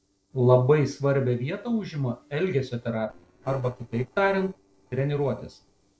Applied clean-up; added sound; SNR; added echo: neural separator model SepFormer DNS4.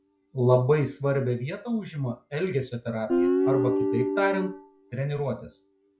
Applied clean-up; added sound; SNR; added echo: classical method log-MMSE.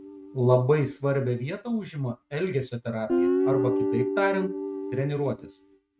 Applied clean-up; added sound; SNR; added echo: neural mask model RNNoise.